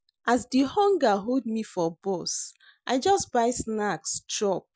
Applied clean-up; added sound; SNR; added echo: none; none; none; none.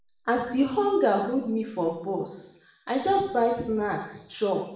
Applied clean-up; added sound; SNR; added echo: none; none; none; reverberation time 0.8 s.